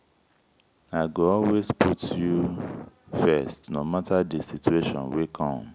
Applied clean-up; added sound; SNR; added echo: none; none; none; none.